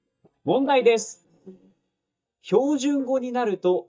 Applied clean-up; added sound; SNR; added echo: neural mask model DeepFilterNet 3.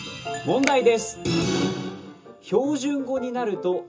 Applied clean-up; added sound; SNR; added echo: none; Finger snapping; 15 dB; reverberation time 0.2 s.